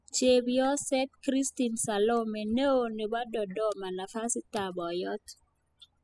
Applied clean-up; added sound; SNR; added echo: classical method spectral subtraction.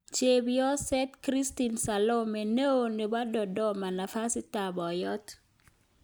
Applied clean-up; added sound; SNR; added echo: none; none; none; none.